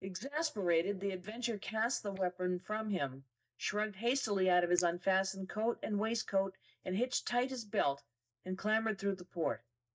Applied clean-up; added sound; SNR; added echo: neural mask model DeepFilterNet 3.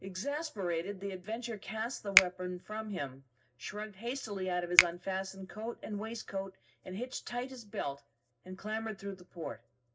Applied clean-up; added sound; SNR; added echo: none; Finger snapping; -2 dB; reverberation time 0.4 s.